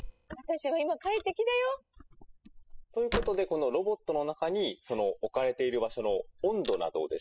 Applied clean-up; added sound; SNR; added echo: classical method spectral subtraction.